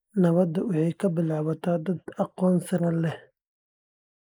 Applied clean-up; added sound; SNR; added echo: neural mask model Resemble Enhance denoiser.